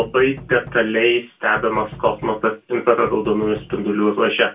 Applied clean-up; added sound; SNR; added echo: none; Knock; 19 dB; reverberation time 0.2 s.